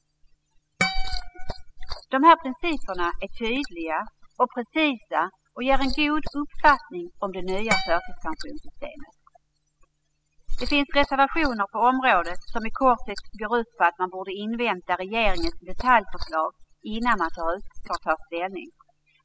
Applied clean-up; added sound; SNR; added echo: classical method spectral subtraction.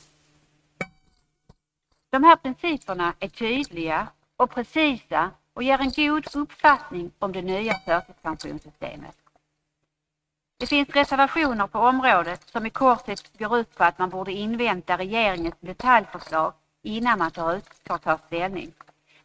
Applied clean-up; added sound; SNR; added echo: neural mask model RNNoise.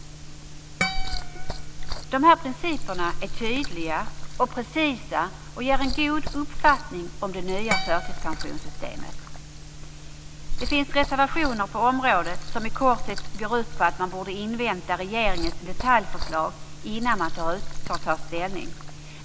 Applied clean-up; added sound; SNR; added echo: none; Harp + Liquid; 1 dB; none.